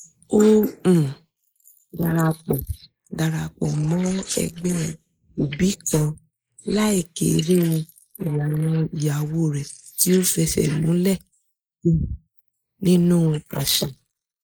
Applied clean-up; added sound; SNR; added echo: neural mask model Resemble Enhance denoiser.